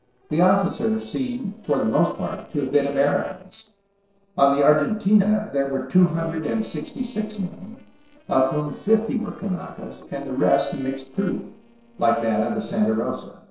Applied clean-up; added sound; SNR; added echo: neural separator model SepFormer DNS4.